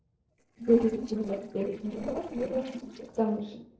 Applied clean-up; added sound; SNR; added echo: neural separator model SepFormer DNS4.